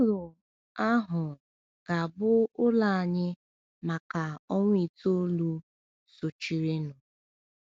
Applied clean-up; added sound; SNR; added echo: none; none; none; none.